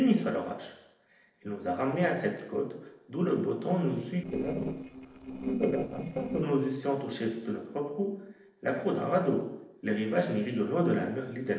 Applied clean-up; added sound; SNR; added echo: neural separator model SepFormer DNS4.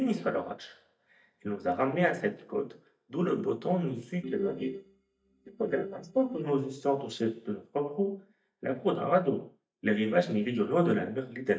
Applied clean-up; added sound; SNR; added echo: neural mask model DeepFilterNet 3.